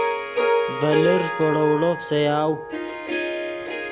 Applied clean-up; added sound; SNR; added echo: none; Harp; 1 dB; none.